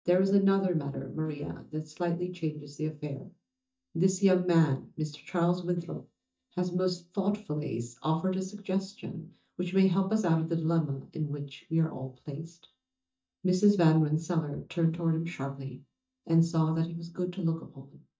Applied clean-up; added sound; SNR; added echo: neural mask model DeepFilterNet 3.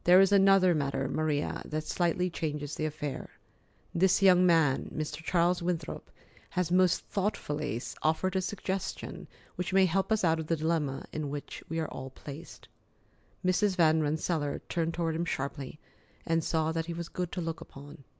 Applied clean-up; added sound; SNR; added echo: none; none; none; none.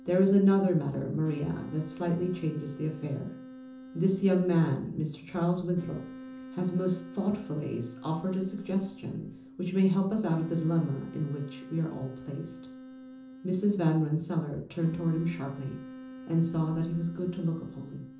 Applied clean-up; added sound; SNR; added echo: none; Wind instrument, woodwind instrument; 16 dB; reverberation time 0.6 s.